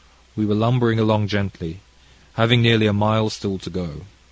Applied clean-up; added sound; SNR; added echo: none; none; none; none.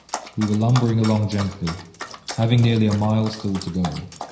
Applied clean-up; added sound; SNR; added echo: none; Dog; 14 dB; reverberation time 0.9 s.